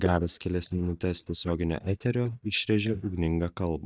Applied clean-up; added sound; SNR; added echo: neural mask model DeepFilterNet 3.